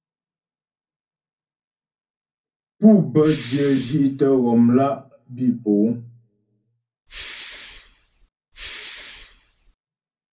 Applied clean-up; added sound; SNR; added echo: none; Respiratory sounds; 12 dB; reverberation time 0.3 s.